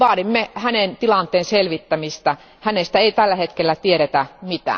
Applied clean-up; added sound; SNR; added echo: none; none; none; none.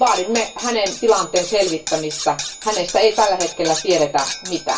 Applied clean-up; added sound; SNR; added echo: none; Cutlery, silverware; 10 dB; reverberation time 0.2 s.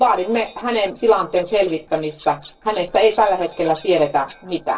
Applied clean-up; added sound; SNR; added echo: neural separator model SepFormer DNS4.